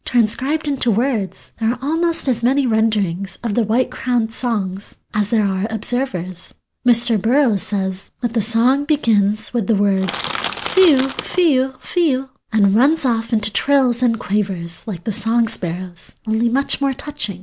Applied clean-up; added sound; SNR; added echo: none; Crushing; 8 dB; none.